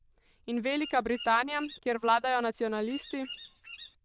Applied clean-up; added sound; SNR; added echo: neural diffusion model UNIVERSE++.